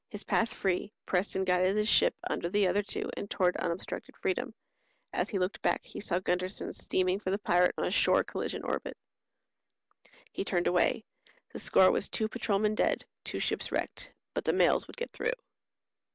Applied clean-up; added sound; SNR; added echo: none; none; none; none.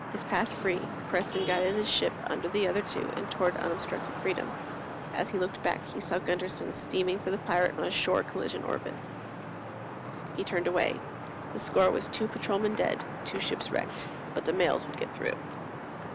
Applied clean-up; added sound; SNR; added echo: none; Traffic noise, roadway noise / Vehicle horn, car horn, honking; 7 dB; none.